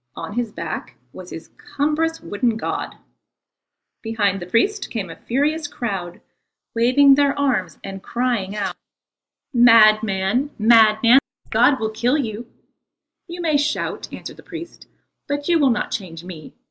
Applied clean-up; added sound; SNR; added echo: neural mask model Resemble Enhance denoiser.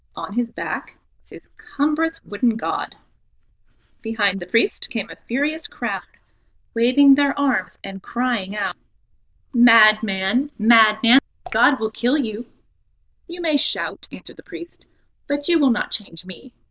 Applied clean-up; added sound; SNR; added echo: neural diffusion model UNIVERSE++.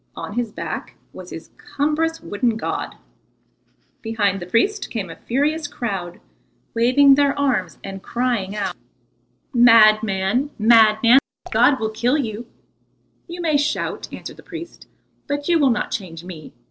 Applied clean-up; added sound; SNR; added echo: neural separator model SepFormer DNS4.